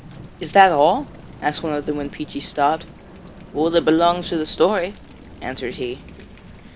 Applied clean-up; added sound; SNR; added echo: none; Thunder / Rain; 17 dB; none.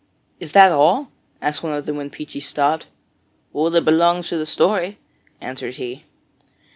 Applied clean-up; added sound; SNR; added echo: none; none; none; none.